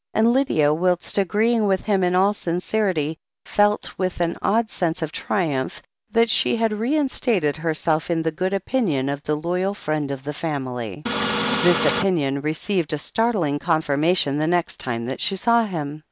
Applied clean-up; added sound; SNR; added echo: none; Printer; 1 dB; none.